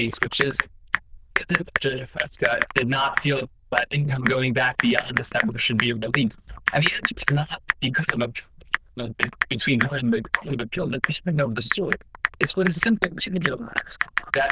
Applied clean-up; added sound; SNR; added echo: neural diffusion model UNIVERSE++.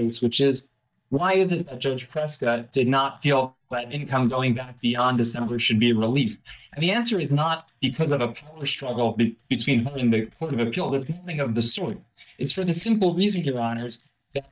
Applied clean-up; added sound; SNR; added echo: neural mask model DeepFilterNet 3.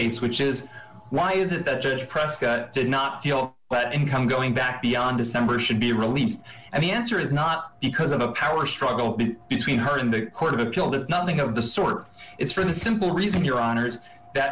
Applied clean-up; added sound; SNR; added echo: none; none; none; none.